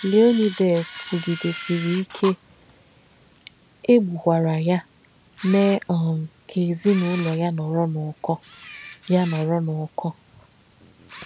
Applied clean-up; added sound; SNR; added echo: none; Camera; 11 dB; none.